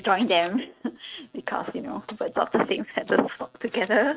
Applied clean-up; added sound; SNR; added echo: neural mask model RNNoise.